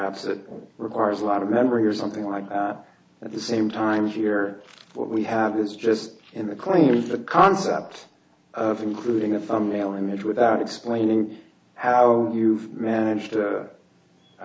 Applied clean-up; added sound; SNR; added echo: none; none; none; none.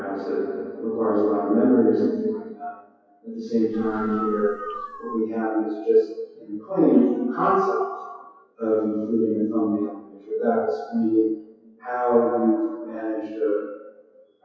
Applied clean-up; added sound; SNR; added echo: classical method WPE with log-MMSE.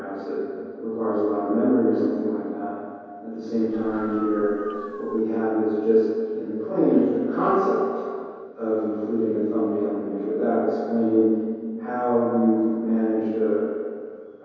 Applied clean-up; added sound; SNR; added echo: none; Dog; 15 dB; reverberation time 2.2 s.